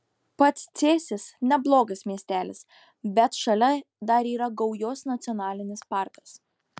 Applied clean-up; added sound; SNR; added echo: none; none; none; none.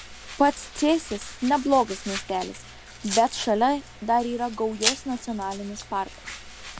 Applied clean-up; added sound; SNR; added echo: none; Domestic sounds, home sounds; 10 dB; none.